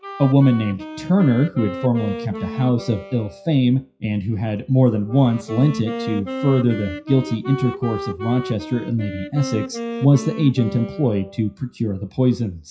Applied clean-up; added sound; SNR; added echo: classical method WPE with log-MMSE.